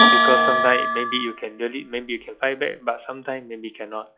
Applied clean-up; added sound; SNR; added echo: classical method log-MMSE.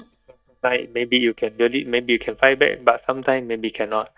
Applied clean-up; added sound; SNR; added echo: neural mask model DeepFilterNet 3.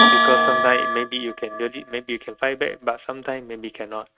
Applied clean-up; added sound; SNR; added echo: neural mask model RNNoise.